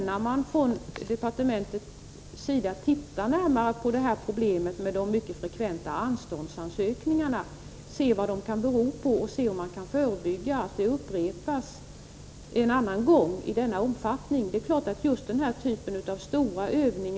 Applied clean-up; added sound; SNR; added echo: none; none; none; none.